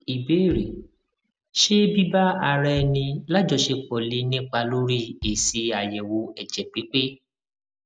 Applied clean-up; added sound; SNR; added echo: none; Bass drum; 18 dB; none.